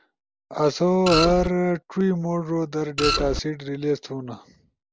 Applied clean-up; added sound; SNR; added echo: none; Printer; 1 dB; none.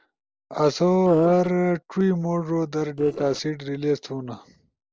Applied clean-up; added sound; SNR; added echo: neural separator model SepFormer DNS4.